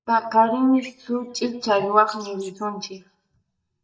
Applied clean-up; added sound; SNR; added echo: neural mask model DeepFilterNet 3.